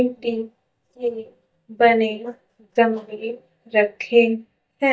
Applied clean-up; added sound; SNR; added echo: neural mask model DeepFilterNet 3.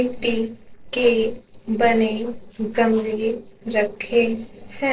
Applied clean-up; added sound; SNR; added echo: neural separator model SepFormer DNS4.